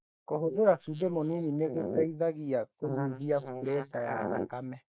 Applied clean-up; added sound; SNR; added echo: neural mask model Resemble Enhance denoiser.